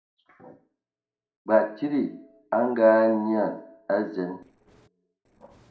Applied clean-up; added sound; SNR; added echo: neural separator model SepFormer DNS4.